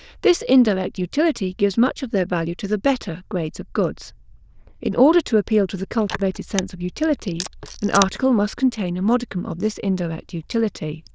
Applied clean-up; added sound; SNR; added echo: neural diffusion model UNIVERSE++.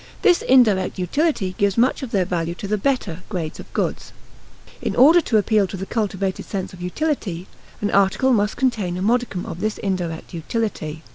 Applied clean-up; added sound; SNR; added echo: none; none; none; none.